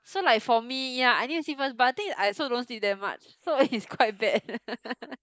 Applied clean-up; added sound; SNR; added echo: neural mask model Resemble Enhance denoiser.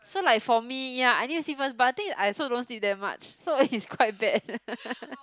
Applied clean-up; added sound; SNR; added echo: none; none; none; none.